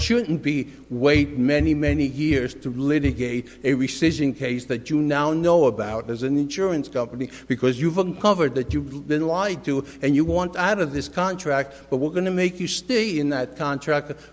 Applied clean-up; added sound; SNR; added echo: none; none; none; none.